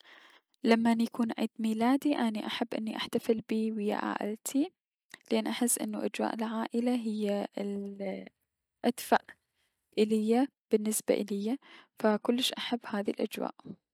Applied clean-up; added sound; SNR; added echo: neural mask model DeepFilterNet 3.